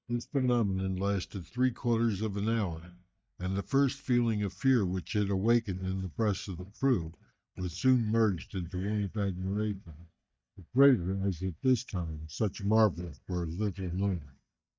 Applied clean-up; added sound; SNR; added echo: neural mask model DeepFilterNet 3.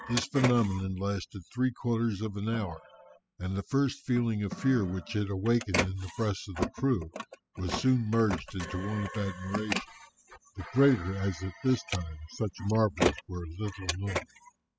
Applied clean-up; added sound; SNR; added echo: classical method spectral subtraction.